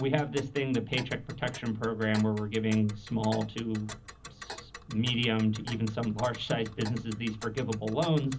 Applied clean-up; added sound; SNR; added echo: none; Tick; 15 dB; reverberation time 0.4 s.